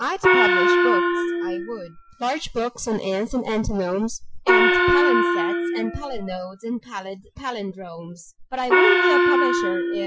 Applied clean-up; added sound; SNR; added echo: classical method Wiener filter.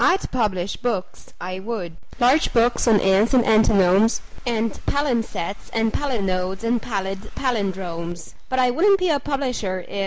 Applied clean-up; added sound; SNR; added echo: none; none; none; none.